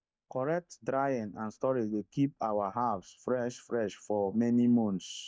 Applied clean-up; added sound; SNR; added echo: neural mask model DeepFilterNet 3.